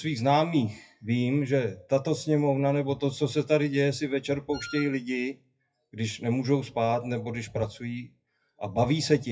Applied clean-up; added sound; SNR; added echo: classical method WPE with log-MMSE.